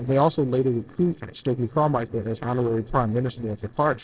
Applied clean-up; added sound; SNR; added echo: neural separator model SepFormer DNS4.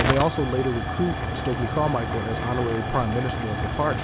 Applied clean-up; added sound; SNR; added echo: none; Tick / Hiss / Explosion / Fire; 1 dB; none.